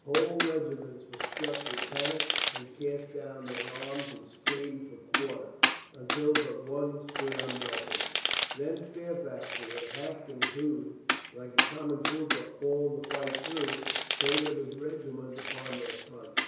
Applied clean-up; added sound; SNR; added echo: none; Domestic sounds, home sounds; -3 dB; reverberation time 1.0 s.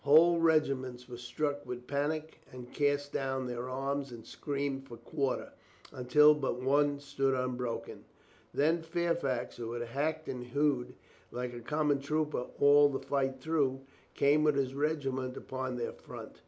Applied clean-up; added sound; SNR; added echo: none; none; none; none.